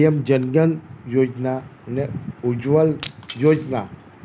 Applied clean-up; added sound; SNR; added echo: none; Shatter; 20 dB; none.